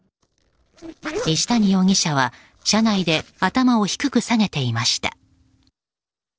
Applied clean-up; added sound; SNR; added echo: neural separator model SepFormer DNS4.